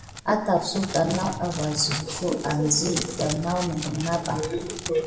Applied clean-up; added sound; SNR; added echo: none; Crackle; 10 dB; reverberation time 1.0 s.